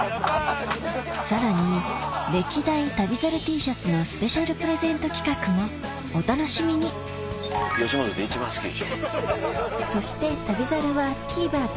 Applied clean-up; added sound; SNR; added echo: none; none; none; none.